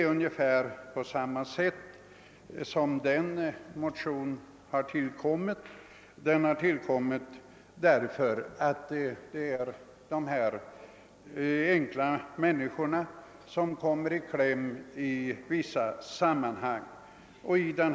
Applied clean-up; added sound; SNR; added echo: none; none; none; none.